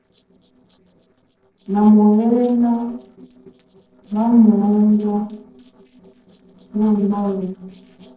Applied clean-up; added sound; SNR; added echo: neural separator model SepFormer DNS4.